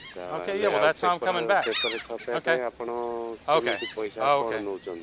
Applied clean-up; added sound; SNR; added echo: none; Gull, seagull; -4 dB; none.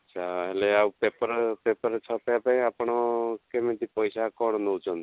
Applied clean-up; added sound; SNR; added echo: none; none; none; none.